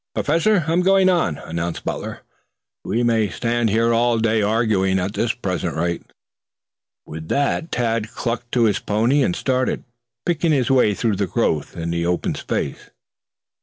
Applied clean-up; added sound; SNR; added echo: none; none; none; none.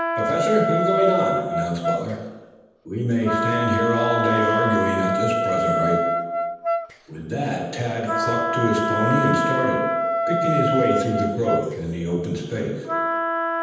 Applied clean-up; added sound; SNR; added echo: none; Wind instrument, woodwind instrument; 0 dB; reverberation time 1.1 s.